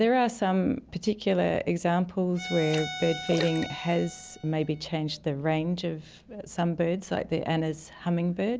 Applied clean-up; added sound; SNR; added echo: none; Bowed string instrument + Splash, splatter; 11 dB; none.